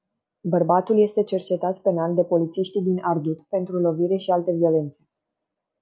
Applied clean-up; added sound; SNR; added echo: none; none; none; none.